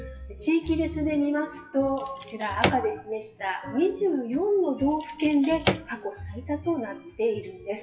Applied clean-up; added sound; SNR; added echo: classical method WPE with log-MMSE.